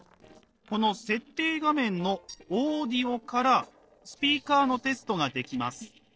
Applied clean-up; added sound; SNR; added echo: neural separator model SepFormer DNS4.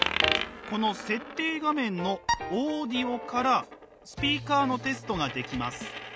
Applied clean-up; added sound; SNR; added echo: none; Coin (dropping); 7 dB; none.